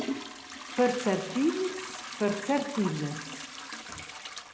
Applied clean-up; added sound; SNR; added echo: none; Trickle, dribble / Toilet flush / Hiss; 8 dB; none.